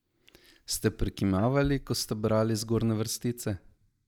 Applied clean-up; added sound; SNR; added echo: neural mask model DeepFilterNet 3.